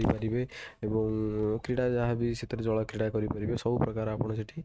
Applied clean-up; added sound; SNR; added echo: neural mask model RNNoise.